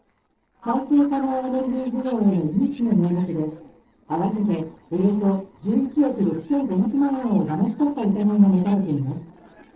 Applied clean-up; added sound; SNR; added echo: neural separator model SepFormer DNS4.